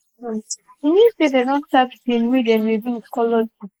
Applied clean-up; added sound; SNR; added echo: neural mask model Resemble Enhance denoiser.